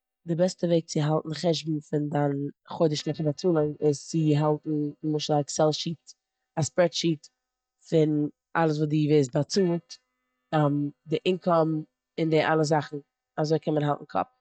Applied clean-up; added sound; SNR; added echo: neural mask model DeepFilterNet 3.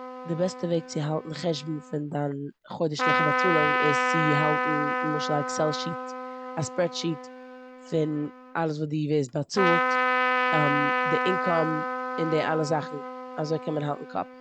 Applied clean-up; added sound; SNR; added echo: none; Trumpet; 0 dB; none.